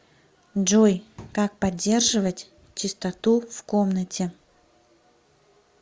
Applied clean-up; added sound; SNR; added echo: none; none; none; none.